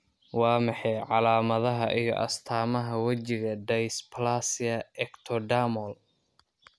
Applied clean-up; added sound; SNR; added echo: none; none; none; none.